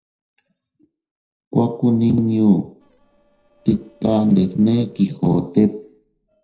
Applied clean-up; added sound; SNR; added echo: neural separator model SepFormer DNS4.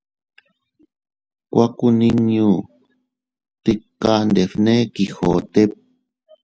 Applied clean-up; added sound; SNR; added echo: none; none; none; none.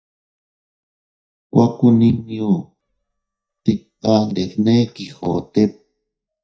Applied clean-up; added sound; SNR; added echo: neural mask model DeepFilterNet 3.